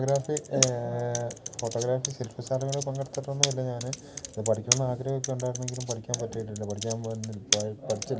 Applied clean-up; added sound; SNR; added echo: none; Computer keyboard; 4 dB; none.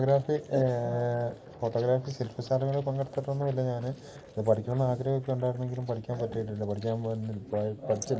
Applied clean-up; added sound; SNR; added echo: neural mask model Resemble Enhance denoiser.